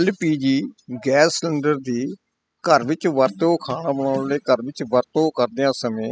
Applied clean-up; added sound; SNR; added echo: classical method spectral subtraction.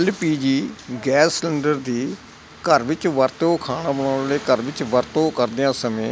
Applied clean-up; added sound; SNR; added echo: none; none; none; none.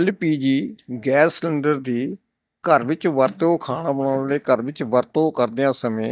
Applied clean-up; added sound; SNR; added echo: neural mask model DeepFilterNet 3.